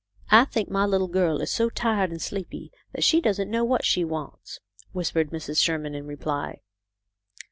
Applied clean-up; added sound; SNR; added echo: none; none; none; none.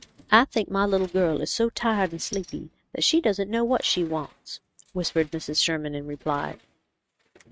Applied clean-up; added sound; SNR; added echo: neural mask model RNNoise.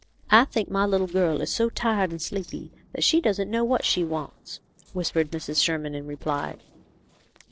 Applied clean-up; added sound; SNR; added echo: neural separator model SepFormer DNS4.